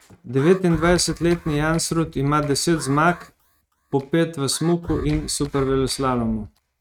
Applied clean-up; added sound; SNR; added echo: neural mask model RNNoise.